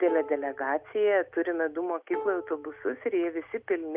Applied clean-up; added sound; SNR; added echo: none; Plucked string instrument; 13 dB; none.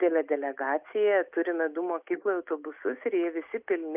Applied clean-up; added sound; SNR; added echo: neural mask model Resemble Enhance denoiser.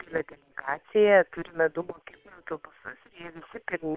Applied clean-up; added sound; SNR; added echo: neural separator model SepFormer WHAM!.